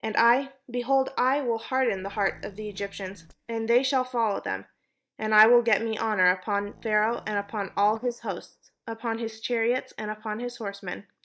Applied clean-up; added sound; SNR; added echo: neural mask model DeepFilterNet 3.